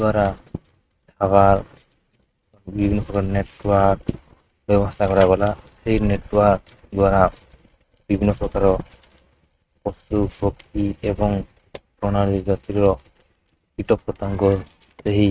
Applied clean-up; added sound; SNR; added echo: neural mask model RNNoise.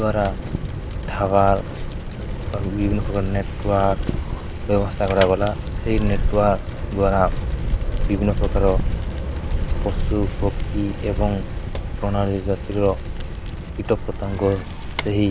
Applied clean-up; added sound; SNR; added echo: none; Bicycle; 1 dB; none.